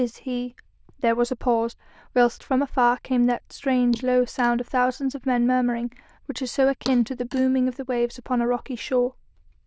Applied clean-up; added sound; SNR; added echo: neural diffusion model UNIVERSE++.